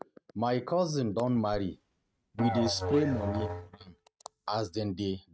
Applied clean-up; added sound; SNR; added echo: neural mask model RNNoise.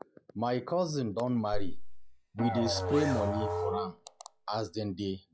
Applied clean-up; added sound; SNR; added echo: classical method log-MMSE.